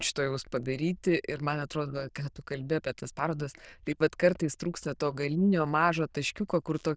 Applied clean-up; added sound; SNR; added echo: neural diffusion model UNIVERSE++.